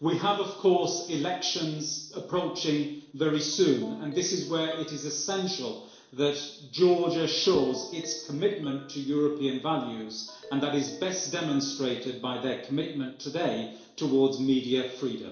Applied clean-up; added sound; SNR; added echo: neural separator model SepFormer DNS4.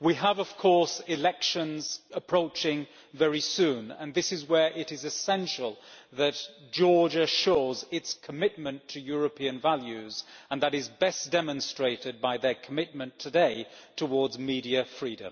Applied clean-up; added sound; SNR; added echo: none; none; none; none.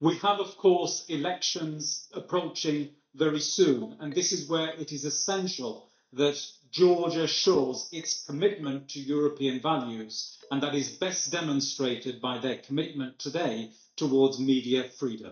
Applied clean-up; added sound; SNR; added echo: neural mask model DeepFilterNet 3.